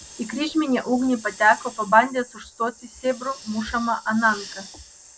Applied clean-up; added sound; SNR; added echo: none; Hiss; 19 dB; none.